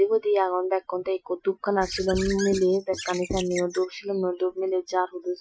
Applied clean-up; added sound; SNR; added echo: classical method Wiener filter.